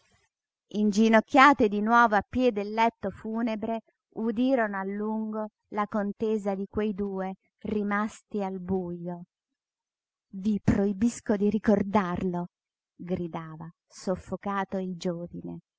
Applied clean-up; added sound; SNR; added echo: none; none; none; none.